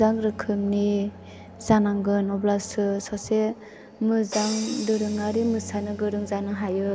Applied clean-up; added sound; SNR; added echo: none; Crash cymbal + Bowed string instrument; 16 dB; none.